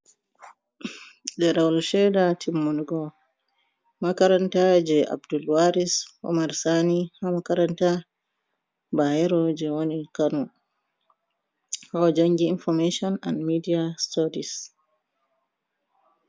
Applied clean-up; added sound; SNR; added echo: none; none; none; none.